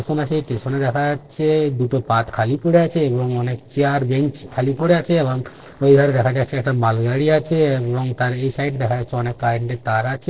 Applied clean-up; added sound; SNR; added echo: neural separator model SepFormer DNS4.